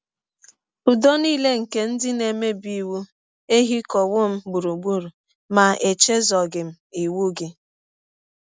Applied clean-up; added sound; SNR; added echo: none; none; none; none.